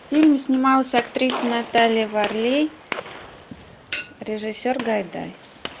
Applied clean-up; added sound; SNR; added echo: none; Gunshot, gunfire; 13 dB; none.